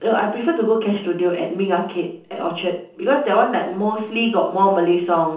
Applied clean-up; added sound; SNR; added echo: none; none; none; reverberation time 0.6 s.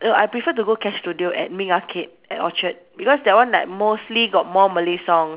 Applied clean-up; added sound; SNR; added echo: none; none; none; none.